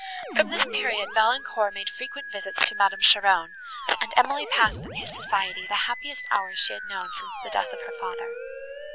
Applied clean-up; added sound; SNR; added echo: none; Musical instrument; 10 dB; none.